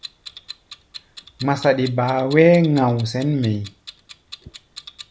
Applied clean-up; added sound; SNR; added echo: none; Clock; 20 dB; none.